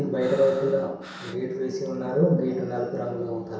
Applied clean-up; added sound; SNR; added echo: none; Breathing; 18 dB; reverberation time 0.7 s.